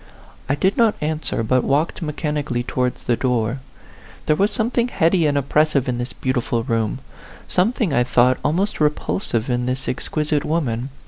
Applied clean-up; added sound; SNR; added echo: none; none; none; none.